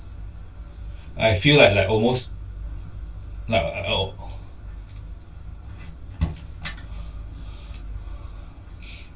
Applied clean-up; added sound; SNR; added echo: none; none; none; reverberation time 0.2 s.